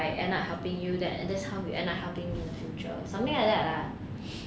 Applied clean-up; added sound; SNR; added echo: none; none; none; none.